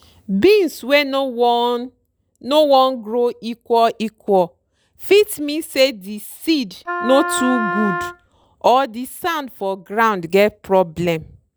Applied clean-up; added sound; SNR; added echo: none; Wind instrument, woodwind instrument; 5 dB; none.